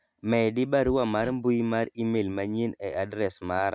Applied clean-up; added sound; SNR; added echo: neural mask model RNNoise.